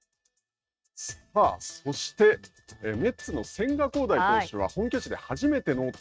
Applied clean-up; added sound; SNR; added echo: neural mask model RNNoise.